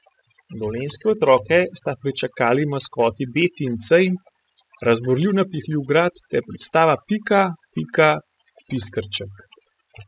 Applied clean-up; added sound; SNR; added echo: classical method spectral subtraction.